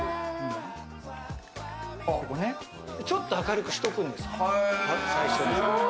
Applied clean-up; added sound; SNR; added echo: none; none; none; none.